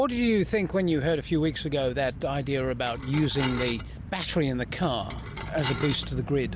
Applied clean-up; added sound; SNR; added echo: none; Dishes, pots, and pans / Glass; 10 dB; none.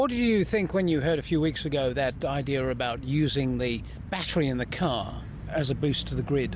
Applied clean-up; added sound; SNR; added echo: none; none; none; none.